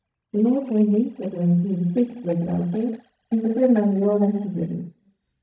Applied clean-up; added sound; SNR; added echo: neural mask model DeepFilterNet 3.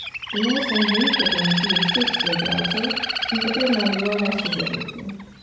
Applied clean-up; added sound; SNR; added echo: none; Bird; 0 dB; reverberation time 1.0 s.